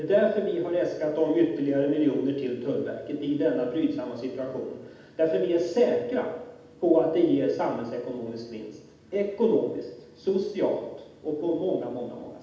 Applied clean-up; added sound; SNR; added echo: none; none; none; reverberation time 0.8 s.